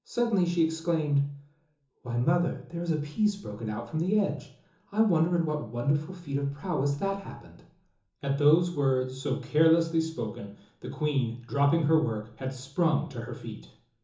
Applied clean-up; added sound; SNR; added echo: none; none; none; reverberation time 0.7 s.